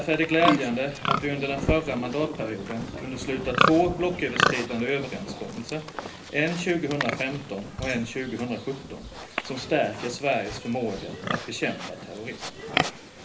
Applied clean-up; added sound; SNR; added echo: none; Livestock, farm animals, working animals; 2 dB; reverberation time 0.3 s.